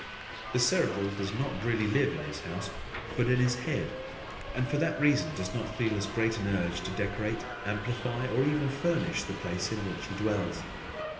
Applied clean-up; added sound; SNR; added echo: none; Subway, metro, underground; 8 dB; reverberation time 0.8 s.